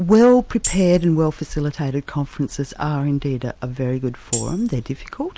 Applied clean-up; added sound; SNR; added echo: none; Tambourine; 12 dB; none.